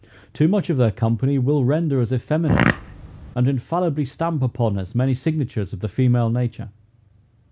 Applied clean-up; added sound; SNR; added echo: none; Fart; 0 dB; none.